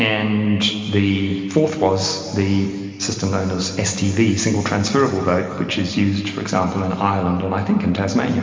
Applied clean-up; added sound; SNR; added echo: none; none; none; reverberation time 2.5 s.